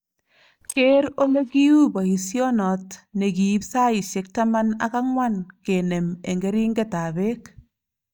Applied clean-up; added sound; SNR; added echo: neural mask model DeepFilterNet 3.